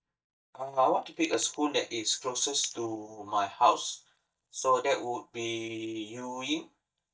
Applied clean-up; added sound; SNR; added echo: neural mask model DeepFilterNet 3.